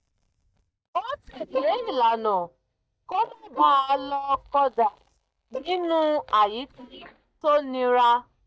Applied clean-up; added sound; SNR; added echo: neural mask model DeepFilterNet 3.